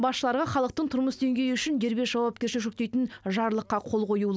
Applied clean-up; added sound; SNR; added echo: none; none; none; none.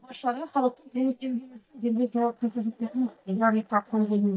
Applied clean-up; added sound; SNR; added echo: neural mask model DeepFilterNet 3.